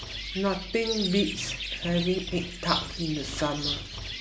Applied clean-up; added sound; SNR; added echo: none; Bird; 5 dB; none.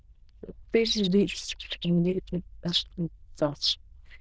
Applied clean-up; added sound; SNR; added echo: neural diffusion model UNIVERSE++.